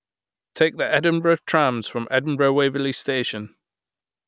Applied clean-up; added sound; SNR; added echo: none; none; none; none.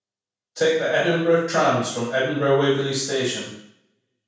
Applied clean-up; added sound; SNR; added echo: none; none; none; reverberation time 0.7 s.